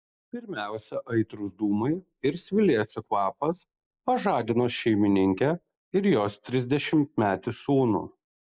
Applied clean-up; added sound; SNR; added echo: neural mask model Resemble Enhance denoiser.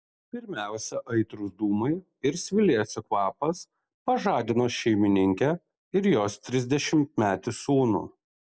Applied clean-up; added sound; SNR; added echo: none; none; none; none.